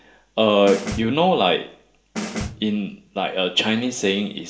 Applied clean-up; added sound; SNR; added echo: none; Snare drum; 10 dB; reverberation time 0.5 s.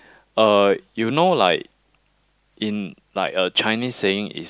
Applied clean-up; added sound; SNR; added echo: none; none; none; none.